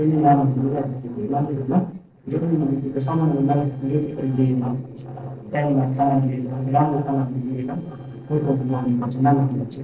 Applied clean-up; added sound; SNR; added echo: neural separator model SepFormer DNS4.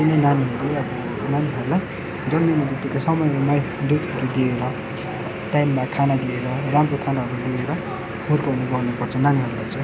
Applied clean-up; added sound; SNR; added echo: none; none; none; none.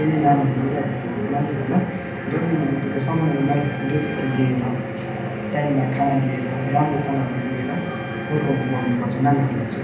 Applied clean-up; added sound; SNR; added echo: none; Trumpet; 19 dB; reverberation time 0.8 s.